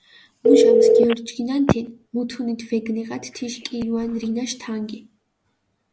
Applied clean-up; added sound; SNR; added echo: none; Telephone; -3 dB; none.